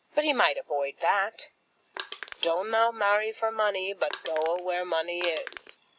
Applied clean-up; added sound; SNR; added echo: none; Crushing; 11 dB; none.